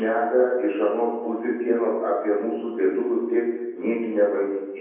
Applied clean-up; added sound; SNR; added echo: none; none; none; reverberation time 1.1 s.